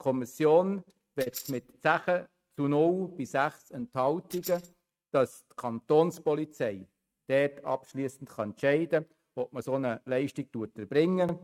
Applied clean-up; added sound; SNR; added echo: neural mask model RNNoise.